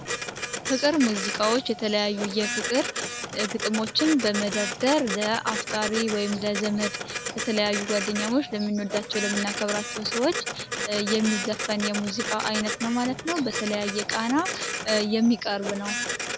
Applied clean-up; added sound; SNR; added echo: none; Printer; 5 dB; none.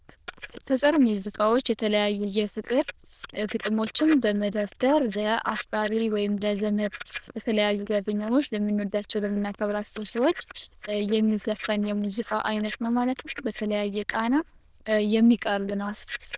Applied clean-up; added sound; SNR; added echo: neural diffusion model UNIVERSE++.